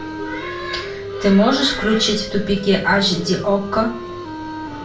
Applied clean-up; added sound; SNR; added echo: none; Wind instrument, woodwind instrument; 11 dB; reverberation time 0.3 s.